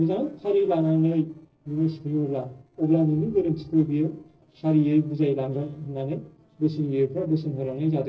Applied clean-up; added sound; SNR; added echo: neural separator model SepFormer DNS4.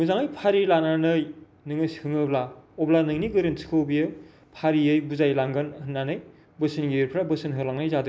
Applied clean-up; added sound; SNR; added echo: none; none; none; none.